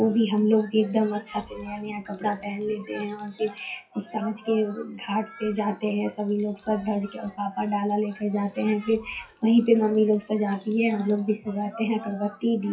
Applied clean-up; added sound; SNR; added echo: classical method WPE with log-MMSE.